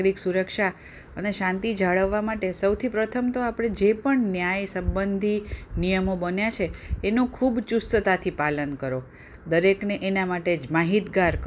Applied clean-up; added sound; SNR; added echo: none; none; none; none.